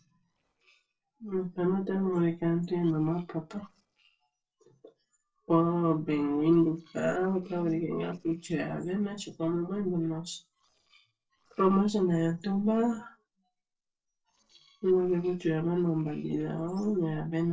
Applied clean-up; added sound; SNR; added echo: neural separator model SepFormer DNS4.